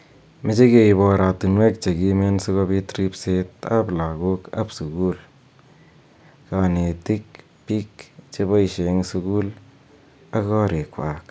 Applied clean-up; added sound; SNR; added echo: none; none; none; none.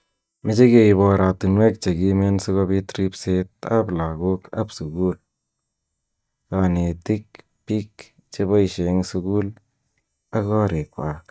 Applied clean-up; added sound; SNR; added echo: neural mask model DeepFilterNet 3.